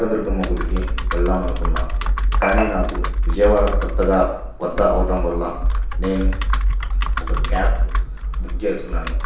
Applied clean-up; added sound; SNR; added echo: none; Computer keyboard; -3 dB; reverberation time 0.6 s.